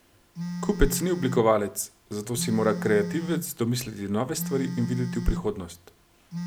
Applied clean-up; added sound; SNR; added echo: none; Telephone; 8 dB; none.